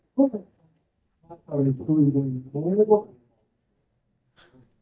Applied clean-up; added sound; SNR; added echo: neural mask model DeepFilterNet 3.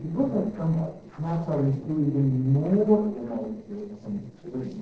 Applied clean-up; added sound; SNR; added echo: neural separator model SepFormer DNS4.